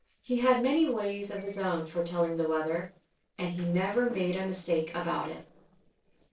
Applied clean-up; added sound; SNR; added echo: neural separator model SepFormer DNS4.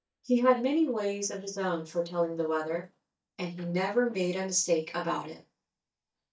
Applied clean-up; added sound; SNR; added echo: neural mask model DeepFilterNet 3.